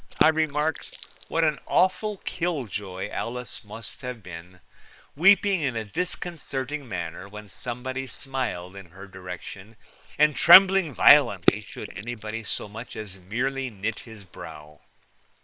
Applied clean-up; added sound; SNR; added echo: neural separator model SepFormer WHAM!.